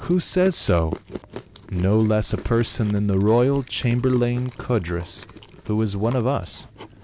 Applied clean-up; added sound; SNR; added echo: none; Chewing, mastication; 18 dB; none.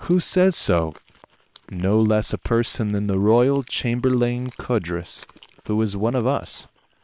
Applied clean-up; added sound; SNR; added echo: neural separator model SepFormer WHAM!.